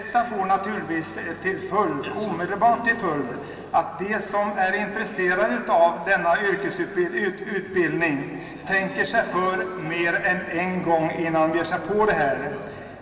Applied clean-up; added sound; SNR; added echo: none; none; none; reverberation time 2.7 s.